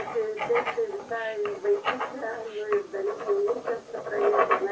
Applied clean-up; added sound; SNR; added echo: none; Writing; 3 dB; reverberation time 0.3 s.